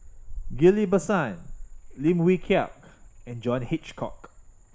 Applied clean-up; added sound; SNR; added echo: neural mask model Resemble Enhance denoiser.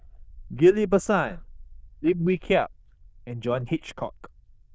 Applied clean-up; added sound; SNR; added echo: neural diffusion model UNIVERSE++.